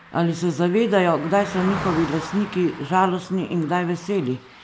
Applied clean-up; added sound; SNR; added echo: none; Car passing by; 13 dB; none.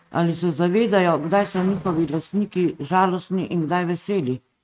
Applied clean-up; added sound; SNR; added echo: neural mask model RNNoise.